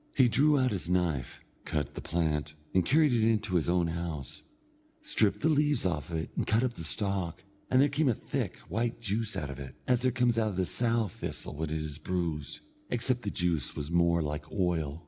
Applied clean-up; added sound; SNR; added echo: none; none; none; none.